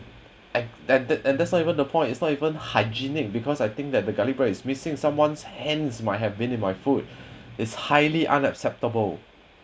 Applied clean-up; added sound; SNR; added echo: none; none; none; none.